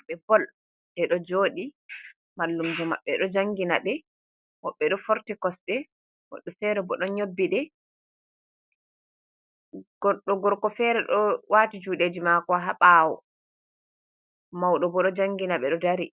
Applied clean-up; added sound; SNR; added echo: none; none; none; none.